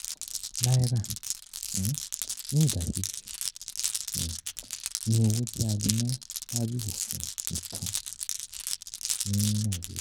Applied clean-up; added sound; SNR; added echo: none; Glass; 4 dB; none.